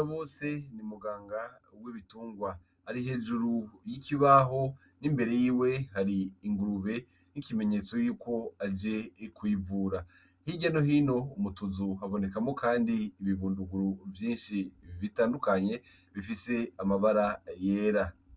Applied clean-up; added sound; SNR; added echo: none; none; none; none.